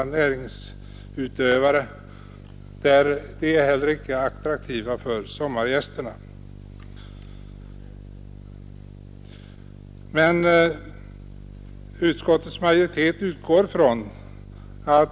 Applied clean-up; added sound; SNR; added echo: none; none; none; none.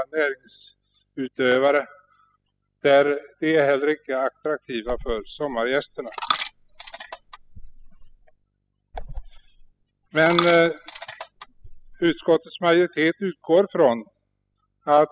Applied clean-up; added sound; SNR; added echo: classical method spectral subtraction.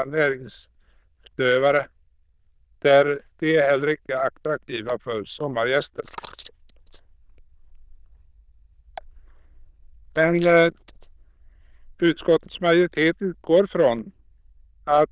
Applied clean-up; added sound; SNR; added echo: neural diffusion model UNIVERSE++.